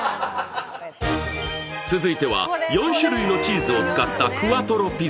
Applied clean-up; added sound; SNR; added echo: none; none; none; none.